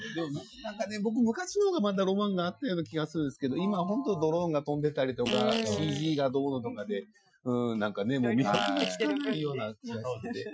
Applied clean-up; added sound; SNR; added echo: classical method Wiener filter.